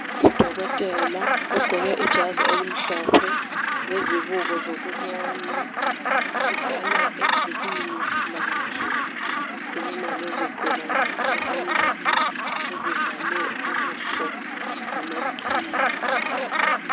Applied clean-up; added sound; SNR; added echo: none; Gull, seagull; -4 dB; reverberation time 0.3 s.